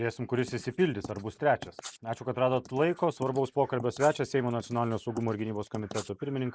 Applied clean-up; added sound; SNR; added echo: neural mask model Resemble Enhance denoiser.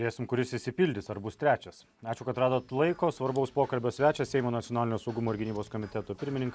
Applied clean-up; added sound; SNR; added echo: none; none; none; none.